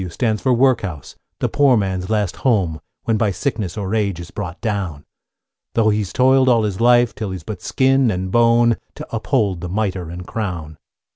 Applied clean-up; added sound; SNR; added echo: none; none; none; none.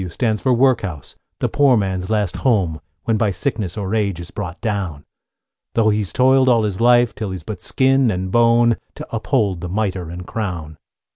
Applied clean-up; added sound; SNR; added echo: none; Bass drum; 18 dB; none.